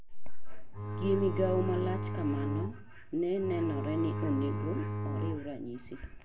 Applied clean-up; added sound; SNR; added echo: none; Bowed string instrument; 3 dB; reverberation time 0.6 s.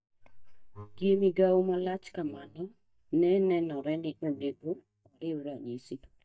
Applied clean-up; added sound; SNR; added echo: neural mask model DeepFilterNet 3.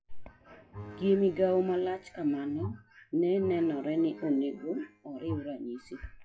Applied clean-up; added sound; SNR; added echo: classical method WPE with log-MMSE.